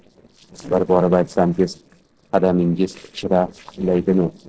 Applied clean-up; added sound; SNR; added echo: neural separator model SepFormer DNS4.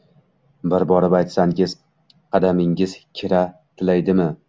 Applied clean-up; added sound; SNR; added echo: none; none; none; none.